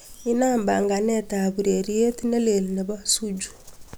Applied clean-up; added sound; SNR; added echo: none; none; none; none.